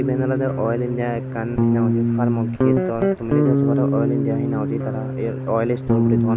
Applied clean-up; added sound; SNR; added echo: none; Guitar; -5 dB; none.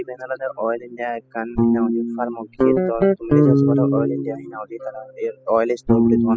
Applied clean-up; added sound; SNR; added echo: classical method spectral subtraction.